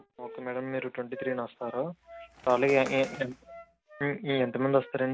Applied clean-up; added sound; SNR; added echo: none; Bird + Wind instrument, woodwind instrument; 16 dB; none.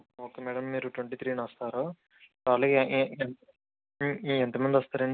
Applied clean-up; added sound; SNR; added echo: none; none; none; none.